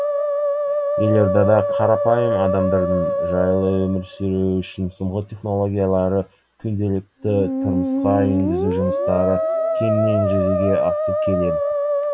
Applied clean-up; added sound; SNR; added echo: none; Musical instrument; 1 dB; none.